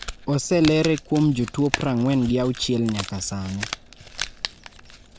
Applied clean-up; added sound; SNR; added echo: none; Crumpling, crinkling; 11 dB; none.